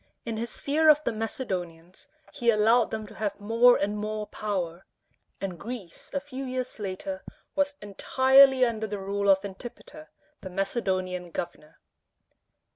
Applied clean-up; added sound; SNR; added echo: none; none; none; none.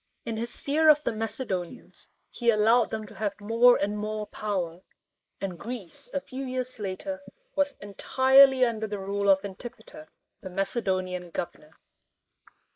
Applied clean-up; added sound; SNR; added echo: neural mask model Resemble Enhance denoiser.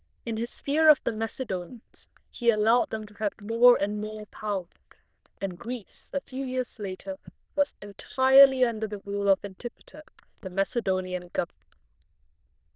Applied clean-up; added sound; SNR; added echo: neural diffusion model UNIVERSE++.